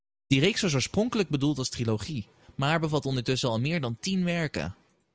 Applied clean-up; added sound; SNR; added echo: none; none; none; none.